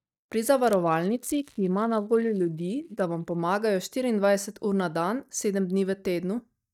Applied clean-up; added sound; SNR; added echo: neural mask model DeepFilterNet 3.